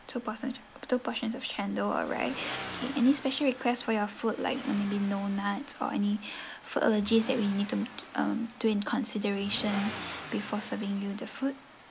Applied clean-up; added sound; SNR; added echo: none; Accelerating, revving, vroom; 14 dB; none.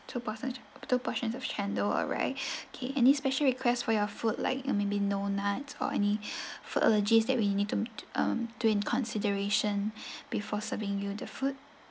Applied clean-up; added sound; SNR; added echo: none; none; none; none.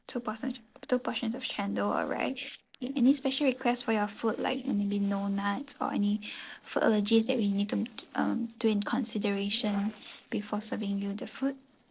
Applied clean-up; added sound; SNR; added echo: neural separator model SepFormer DNS4.